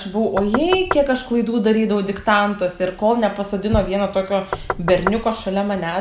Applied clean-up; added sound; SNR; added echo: none; Knock; 8 dB; none.